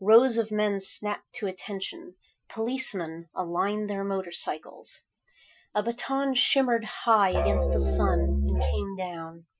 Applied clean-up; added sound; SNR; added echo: classical method Wiener filter.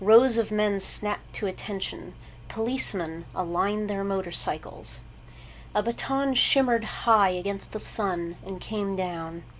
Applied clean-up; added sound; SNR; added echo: none; none; none; none.